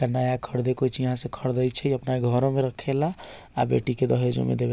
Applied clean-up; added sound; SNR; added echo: none; none; none; none.